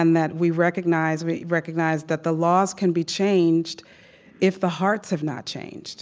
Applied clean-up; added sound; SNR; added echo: none; none; none; none.